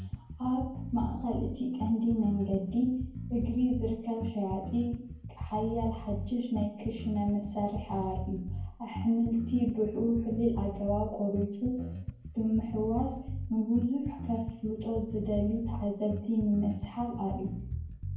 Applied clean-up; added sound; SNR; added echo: none; Bass guitar; 7 dB; reverberation time 0.9 s.